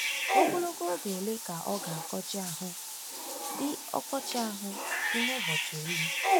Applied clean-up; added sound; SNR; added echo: none; Bathtub (filling or washing) / Cat; -4 dB; none.